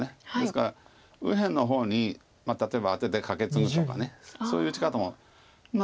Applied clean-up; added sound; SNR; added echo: none; none; none; none.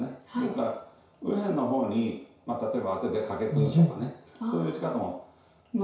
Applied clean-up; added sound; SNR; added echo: none; none; none; reverberation time 0.6 s.